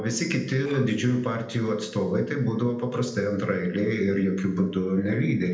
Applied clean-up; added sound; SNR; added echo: neural separator model SepFormer DNS4.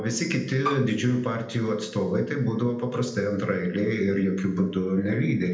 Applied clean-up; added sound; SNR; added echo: none; Bowed string instrument; 8 dB; reverberation time 0.8 s.